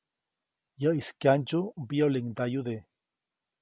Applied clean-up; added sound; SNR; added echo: none; none; none; none.